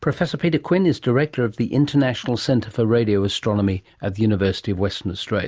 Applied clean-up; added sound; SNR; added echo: none; none; none; none.